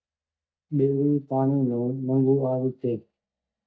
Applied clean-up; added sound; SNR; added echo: neural mask model DeepFilterNet 3.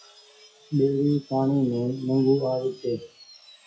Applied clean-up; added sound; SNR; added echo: classical method WPE with log-MMSE.